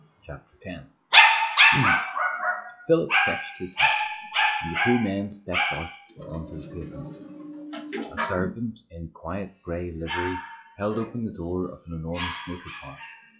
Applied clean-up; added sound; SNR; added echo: classical method log-MMSE.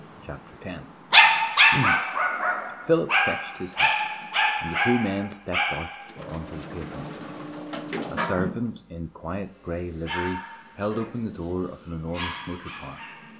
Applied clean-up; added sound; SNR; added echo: none; Dog; -5 dB; none.